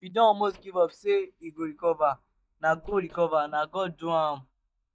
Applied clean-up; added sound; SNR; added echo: neural mask model DeepFilterNet 3.